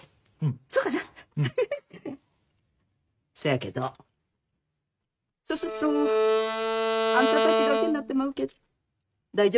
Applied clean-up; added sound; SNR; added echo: neural mask model RNNoise.